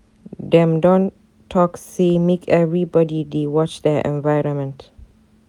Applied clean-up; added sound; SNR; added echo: none; none; none; none.